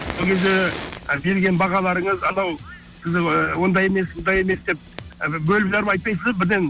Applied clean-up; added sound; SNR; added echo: none; Fire; 15 dB; none.